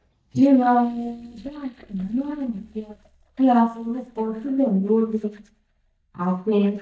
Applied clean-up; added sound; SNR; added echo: neural mask model DeepFilterNet 3.